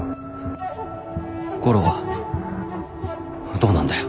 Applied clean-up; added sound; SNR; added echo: none; none; none; none.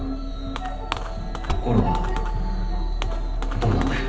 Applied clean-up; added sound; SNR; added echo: none; Fireworks; -3 dB; reverberation time 0.8 s.